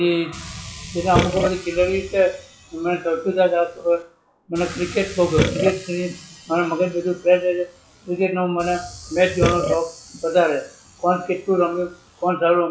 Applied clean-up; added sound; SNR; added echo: classical method log-MMSE.